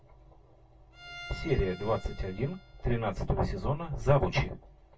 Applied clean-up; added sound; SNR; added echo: none; Bowed string instrument; 18 dB; reverberation time 0.1 s.